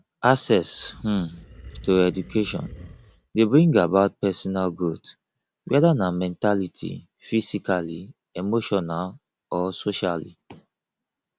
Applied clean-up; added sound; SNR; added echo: none; Animal; 19 dB; none.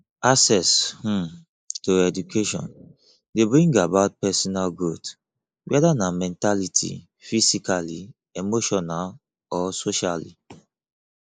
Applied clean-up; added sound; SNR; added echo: neural mask model Resemble Enhance denoiser.